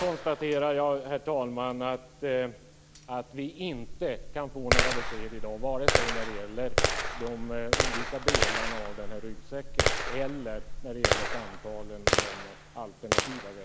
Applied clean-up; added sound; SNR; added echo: none; Gunshot, gunfire; -3 dB; none.